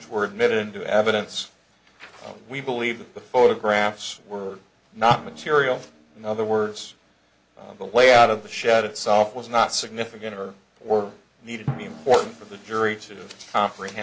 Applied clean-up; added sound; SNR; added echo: none; Drum; 19 dB; none.